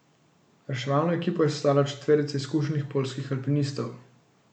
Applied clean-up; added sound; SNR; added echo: none; none; none; none.